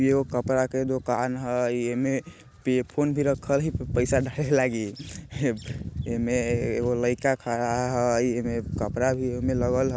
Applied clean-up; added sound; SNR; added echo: none; none; none; none.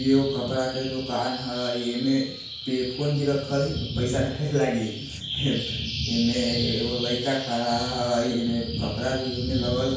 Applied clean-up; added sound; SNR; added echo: none; Bird vocalization, bird call, bird song; 10 dB; reverberation time 0.5 s.